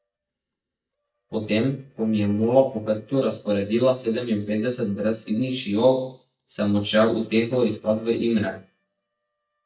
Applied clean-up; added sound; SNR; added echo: neural mask model DeepFilterNet 3.